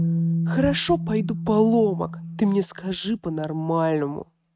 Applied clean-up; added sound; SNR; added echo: neural mask model RNNoise.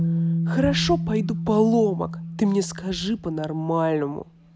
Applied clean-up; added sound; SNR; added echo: none; Bass guitar; 4 dB; none.